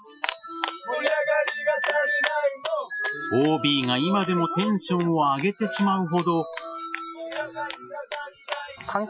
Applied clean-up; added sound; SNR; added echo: classical method Wiener filter.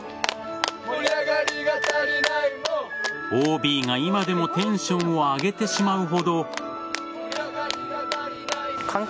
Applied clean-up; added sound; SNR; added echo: none; none; none; none.